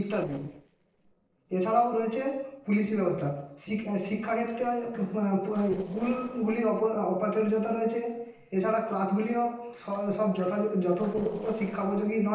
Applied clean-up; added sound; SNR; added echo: neural separator model SepFormer DNS4.